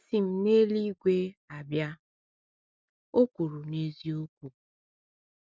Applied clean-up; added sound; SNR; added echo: none; none; none; none.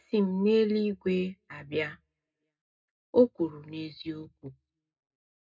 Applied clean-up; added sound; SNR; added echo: none; none; none; reverberation time 0.2 s.